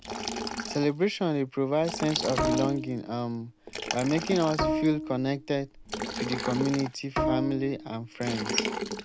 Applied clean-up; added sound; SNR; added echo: none; Liquid + Bowed string instrument; 3 dB; none.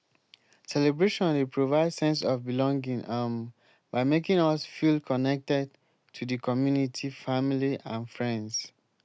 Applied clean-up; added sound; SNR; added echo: none; none; none; none.